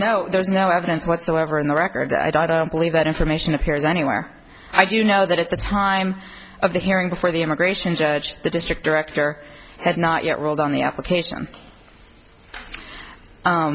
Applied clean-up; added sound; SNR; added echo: none; none; none; none.